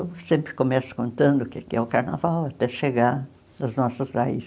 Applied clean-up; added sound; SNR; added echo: none; none; none; none.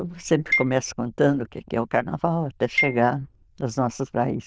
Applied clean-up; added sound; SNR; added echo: neural diffusion model UNIVERSE++.